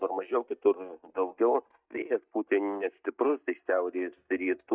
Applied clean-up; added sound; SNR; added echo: neural mask model DeepFilterNet 3.